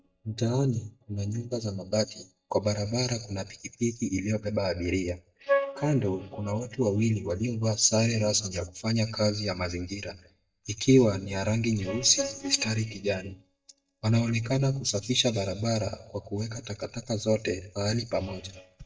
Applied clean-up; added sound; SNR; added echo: neural mask model DeepFilterNet 3.